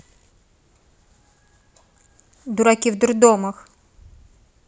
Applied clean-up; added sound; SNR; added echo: none; none; none; none.